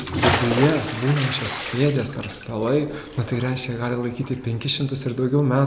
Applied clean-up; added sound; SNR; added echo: none; Bathtub (filling or washing) / Splash, splatter; 7 dB; none.